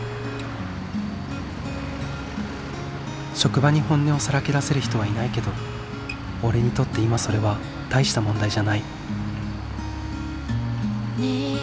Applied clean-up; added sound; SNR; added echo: none; none; none; none.